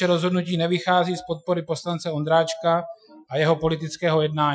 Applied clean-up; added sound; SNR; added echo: classical method Wiener filter.